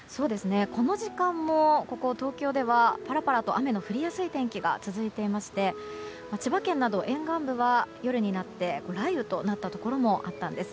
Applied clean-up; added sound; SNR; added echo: none; none; none; none.